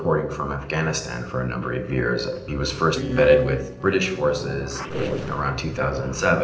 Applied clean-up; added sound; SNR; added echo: neural separator model SepFormer DNS4.